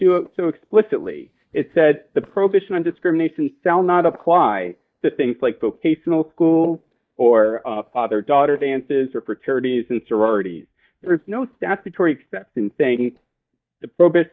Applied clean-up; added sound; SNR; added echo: neural mask model DeepFilterNet 3.